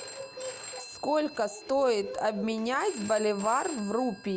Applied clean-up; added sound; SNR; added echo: none; Telephone; 15 dB; none.